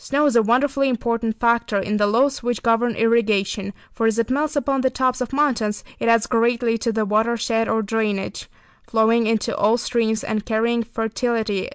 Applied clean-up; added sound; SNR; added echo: none; none; none; none.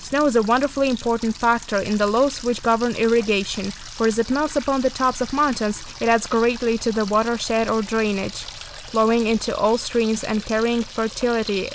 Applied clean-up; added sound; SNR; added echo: none; Water tap, faucet; 15 dB; none.